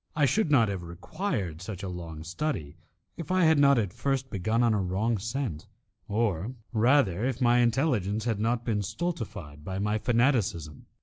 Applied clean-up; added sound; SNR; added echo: none; none; none; none.